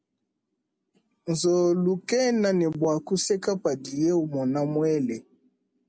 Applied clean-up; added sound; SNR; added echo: none; none; none; none.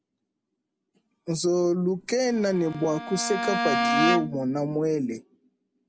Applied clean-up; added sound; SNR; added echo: none; Bowed string instrument; 2 dB; none.